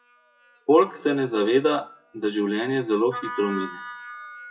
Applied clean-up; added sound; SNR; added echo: classical method WPE with log-MMSE.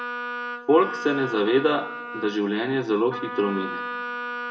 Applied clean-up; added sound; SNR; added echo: none; Wind instrument, woodwind instrument; 8 dB; reverberation time 0.6 s.